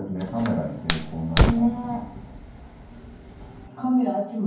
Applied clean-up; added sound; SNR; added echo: none; Fire; 0 dB; reverberation time 0.9 s.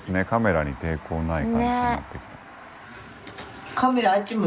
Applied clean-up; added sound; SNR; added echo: none; none; none; none.